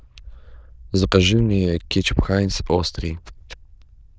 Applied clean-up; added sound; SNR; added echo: neural diffusion model UNIVERSE++.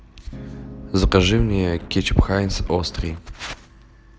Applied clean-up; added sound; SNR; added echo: none; Piano + Wind; 15 dB; none.